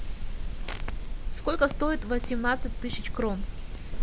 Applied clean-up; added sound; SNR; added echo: none; Fire; -2 dB; none.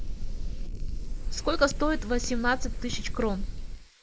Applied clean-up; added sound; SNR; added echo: neural mask model Resemble Enhance denoiser.